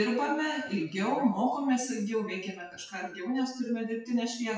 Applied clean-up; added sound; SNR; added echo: classical method WPE with log-MMSE.